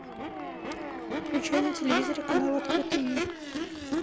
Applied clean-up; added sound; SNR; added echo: none; Crowd / Race car, auto racing / Accelerating, revving, vroom; -1 dB; none.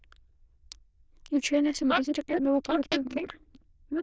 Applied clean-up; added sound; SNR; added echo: neural diffusion model UNIVERSE++.